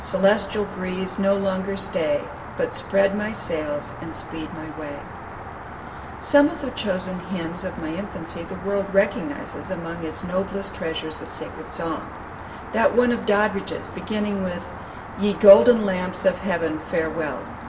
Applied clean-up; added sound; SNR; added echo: none; Rain; 12 dB; reverberation time 1.7 s.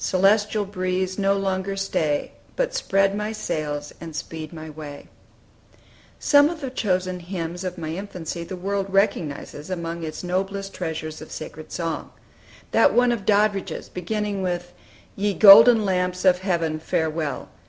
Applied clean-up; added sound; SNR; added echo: none; none; none; none.